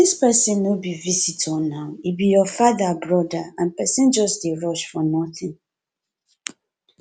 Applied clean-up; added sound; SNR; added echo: none; none; none; none.